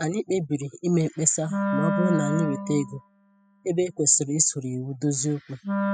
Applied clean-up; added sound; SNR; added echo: classical method spectral subtraction.